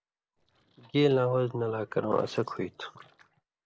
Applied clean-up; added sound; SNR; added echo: neural separator model SepFormer DNS4.